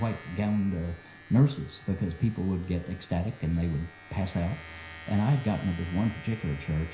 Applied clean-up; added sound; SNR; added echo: none; Domestic sounds, home sounds; 18 dB; reverberation time 0.5 s.